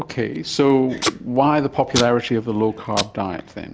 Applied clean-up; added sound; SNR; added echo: none; Packing tape, duct tape; 11 dB; none.